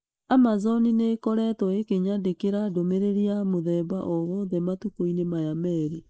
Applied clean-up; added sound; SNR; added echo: neural mask model Resemble Enhance denoiser.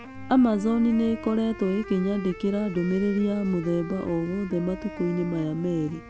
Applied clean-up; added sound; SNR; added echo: none; Wind instrument, woodwind instrument; 15 dB; none.